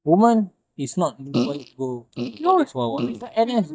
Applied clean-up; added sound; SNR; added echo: neural mask model DeepFilterNet 3.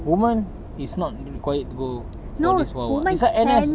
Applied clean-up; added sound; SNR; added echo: none; none; none; none.